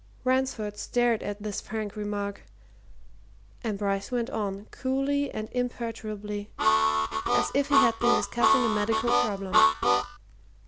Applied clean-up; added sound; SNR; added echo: none; Harmonica; -5 dB; none.